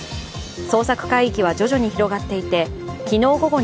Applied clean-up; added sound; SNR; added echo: none; none; none; none.